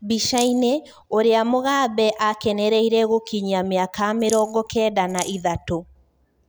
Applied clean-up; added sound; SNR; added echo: none; Rattle; 17 dB; none.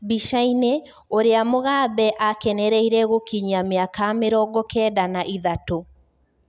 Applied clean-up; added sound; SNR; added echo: none; none; none; none.